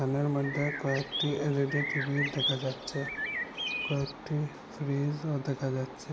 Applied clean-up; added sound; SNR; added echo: none; Bird; 4 dB; none.